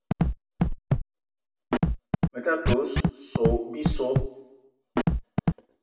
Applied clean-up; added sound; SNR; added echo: none; Scratching (performance technique); -5 dB; reverberation time 0.6 s.